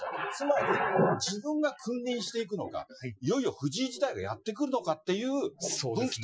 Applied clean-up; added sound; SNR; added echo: classical method Wiener filter.